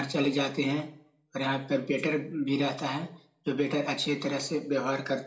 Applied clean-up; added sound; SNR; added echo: none; none; none; reverberation time 0.4 s.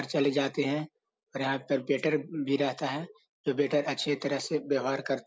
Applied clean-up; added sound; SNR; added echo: none; none; none; none.